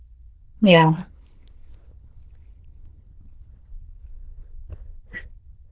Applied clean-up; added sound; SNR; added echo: neural diffusion model UNIVERSE++.